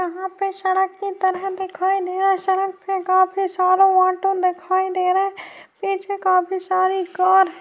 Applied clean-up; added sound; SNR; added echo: none; none; none; none.